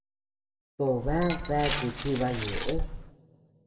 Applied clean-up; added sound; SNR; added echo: none; Glass; -2 dB; reverberation time 1.2 s.